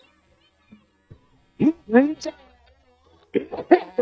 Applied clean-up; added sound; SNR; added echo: neural mask model DeepFilterNet 3.